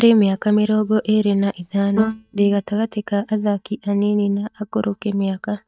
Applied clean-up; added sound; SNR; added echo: neural mask model DeepFilterNet 3.